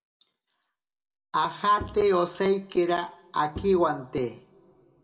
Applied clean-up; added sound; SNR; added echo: none; Bowed string instrument; 16 dB; reverberation time 1.7 s.